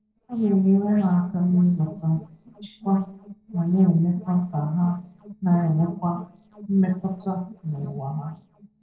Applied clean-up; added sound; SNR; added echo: neural separator model SepFormer DNS4.